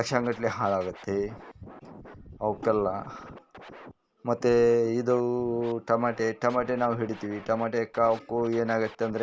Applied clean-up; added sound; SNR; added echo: none; Scratching (performance technique); 20 dB; none.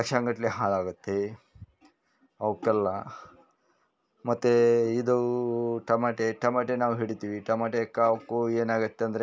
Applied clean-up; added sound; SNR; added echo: none; none; none; none.